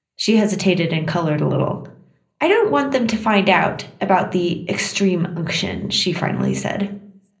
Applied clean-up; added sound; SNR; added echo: none; none; none; reverberation time 0.5 s.